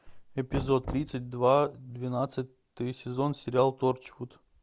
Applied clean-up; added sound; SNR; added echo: none; Knock; 14 dB; none.